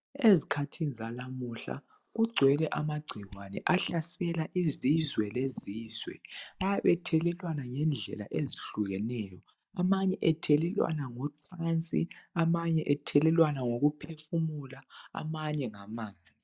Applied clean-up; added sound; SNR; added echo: neural mask model DeepFilterNet 3.